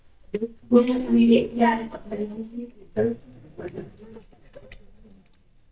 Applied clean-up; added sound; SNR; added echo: neural mask model DeepFilterNet 3.